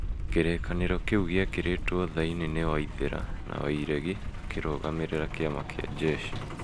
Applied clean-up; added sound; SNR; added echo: none; Truck; 4 dB; none.